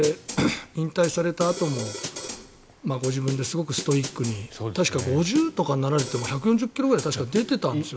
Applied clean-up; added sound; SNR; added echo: none; Snare drum; 13 dB; none.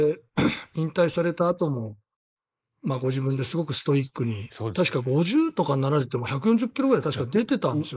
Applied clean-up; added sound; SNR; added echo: neural mask model Resemble Enhance denoiser.